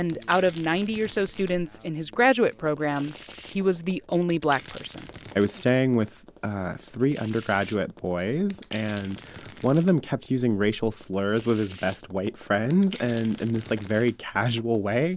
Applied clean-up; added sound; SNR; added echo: none; Domestic sounds, home sounds + Tap; 17 dB; none.